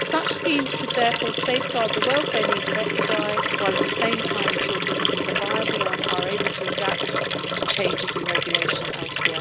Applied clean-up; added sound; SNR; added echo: none; Liquid; -4 dB; none.